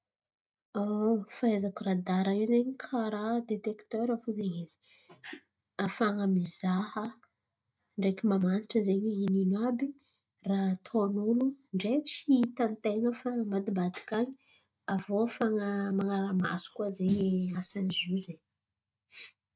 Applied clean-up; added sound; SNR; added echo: none; Snare drum; 11 dB; none.